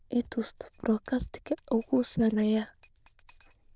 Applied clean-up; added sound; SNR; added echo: neural diffusion model UNIVERSE++.